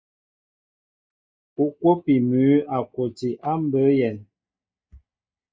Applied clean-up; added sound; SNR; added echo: neural mask model DeepFilterNet 3.